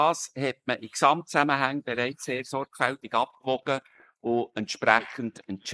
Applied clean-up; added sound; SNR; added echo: neural mask model Resemble Enhance denoiser.